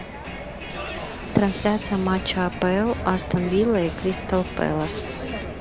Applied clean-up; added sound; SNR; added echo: none; Crowd; 7 dB; none.